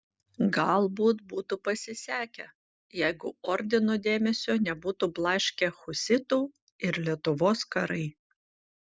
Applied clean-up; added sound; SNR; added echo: none; none; none; none.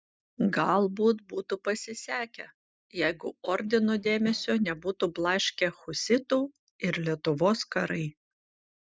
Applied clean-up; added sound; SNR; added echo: neural mask model DeepFilterNet 3.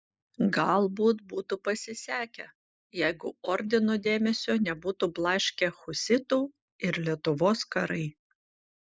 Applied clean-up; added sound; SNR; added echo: neural mask model Resemble Enhance denoiser.